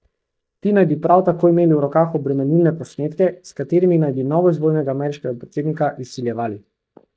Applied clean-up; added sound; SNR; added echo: neural mask model DeepFilterNet 3.